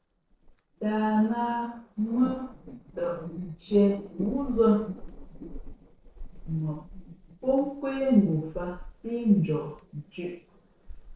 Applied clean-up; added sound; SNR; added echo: neural separator model SepFormer DNS4.